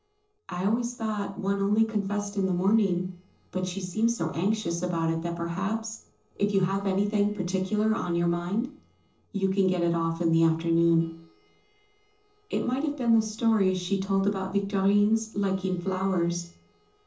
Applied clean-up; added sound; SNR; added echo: neural separator model SepFormer DNS4.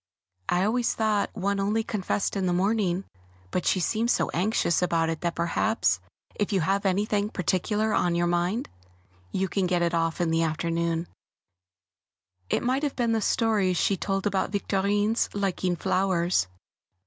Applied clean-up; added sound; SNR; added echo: none; none; none; none.